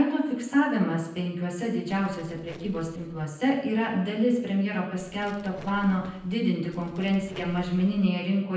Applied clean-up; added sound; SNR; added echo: neural separator model SepFormer DNS4.